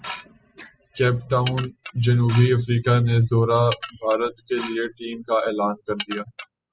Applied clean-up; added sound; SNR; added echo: classical method spectral subtraction.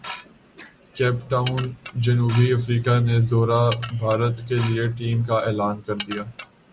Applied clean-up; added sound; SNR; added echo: none; Dishes, pots, and pans / Glass; 18 dB; none.